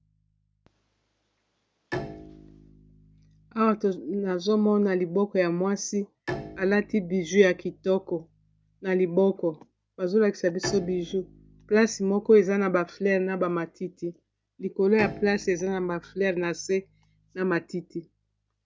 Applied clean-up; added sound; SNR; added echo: none; Bowed string instrument; 17 dB; none.